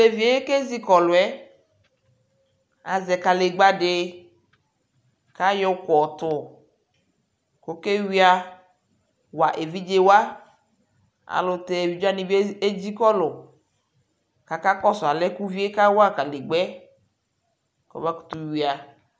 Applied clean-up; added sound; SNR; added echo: none; none; none; none.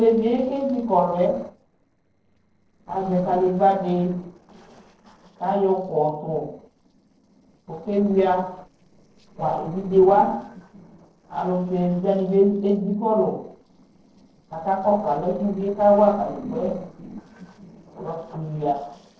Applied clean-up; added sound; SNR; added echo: neural separator model SepFormer DNS4.